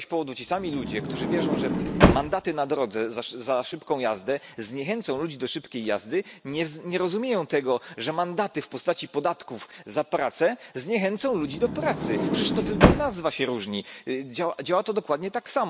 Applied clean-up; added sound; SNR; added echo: none; Sliding door; -3 dB; none.